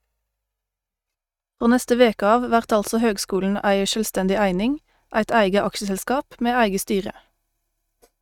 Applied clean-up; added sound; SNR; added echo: neural mask model RNNoise.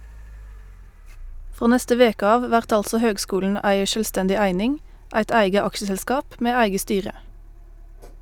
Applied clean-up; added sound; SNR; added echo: none; Car; 19 dB; none.